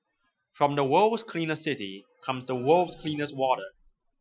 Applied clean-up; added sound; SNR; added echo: classical method Wiener filter.